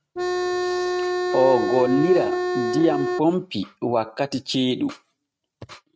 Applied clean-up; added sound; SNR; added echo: neural mask model RNNoise.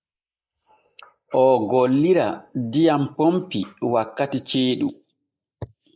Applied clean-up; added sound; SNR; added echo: neural mask model Resemble Enhance denoiser.